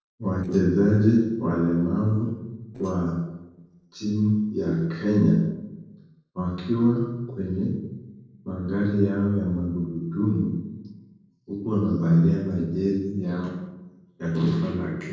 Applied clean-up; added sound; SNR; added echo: neural separator model SepFormer DNS4.